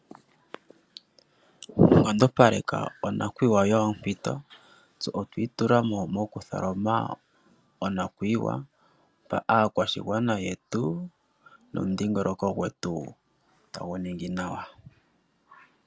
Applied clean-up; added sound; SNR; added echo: none; none; none; none.